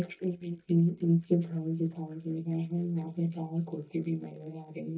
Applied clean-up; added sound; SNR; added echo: neural mask model DeepFilterNet 3.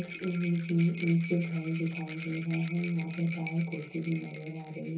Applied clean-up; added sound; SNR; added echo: none; Rattle; 14 dB; reverberation time 0.6 s.